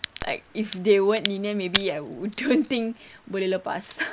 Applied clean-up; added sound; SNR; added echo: none; Crack; 10 dB; none.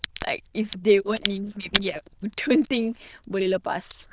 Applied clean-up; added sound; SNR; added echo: neural diffusion model UNIVERSE++.